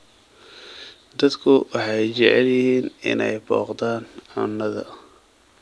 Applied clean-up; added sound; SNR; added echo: none; none; none; none.